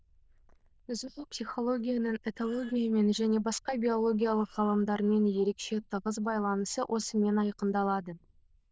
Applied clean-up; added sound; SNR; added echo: neural diffusion model UNIVERSE++.